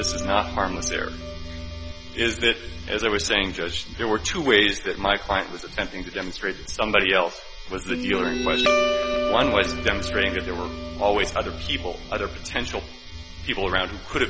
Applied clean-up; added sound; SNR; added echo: none; Guitar; 5 dB; none.